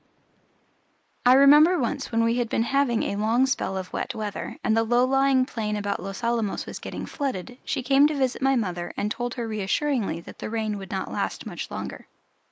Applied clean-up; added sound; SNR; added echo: neural mask model Resemble Enhance denoiser.